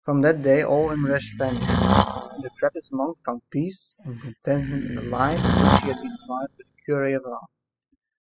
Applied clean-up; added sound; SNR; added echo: classical method spectral subtraction.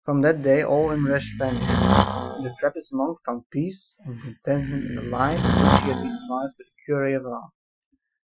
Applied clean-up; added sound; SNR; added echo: classical method Wiener filter.